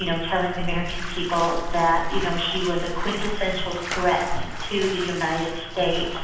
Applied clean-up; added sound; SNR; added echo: none; Bathtub (filling or washing); 3 dB; reverberation time 1.1 s.